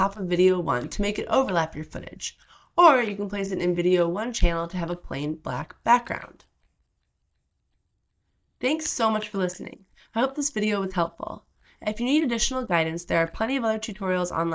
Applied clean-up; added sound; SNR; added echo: neural mask model DeepFilterNet 3.